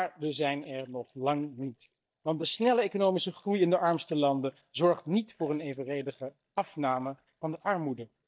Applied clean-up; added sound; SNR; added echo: neural mask model DeepFilterNet 3.